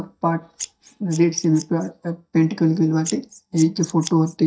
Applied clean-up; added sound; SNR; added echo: neural mask model DeepFilterNet 3.